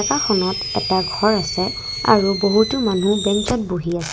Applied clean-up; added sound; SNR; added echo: none; Fireworks; 7 dB; none.